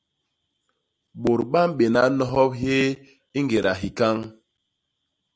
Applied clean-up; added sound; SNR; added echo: none; none; none; none.